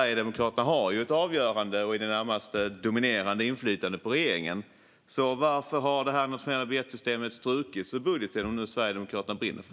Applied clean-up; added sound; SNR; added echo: none; none; none; none.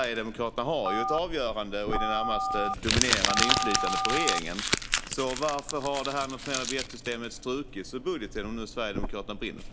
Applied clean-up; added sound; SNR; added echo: none; Crumpling, crinkling + Telephone; -1 dB; none.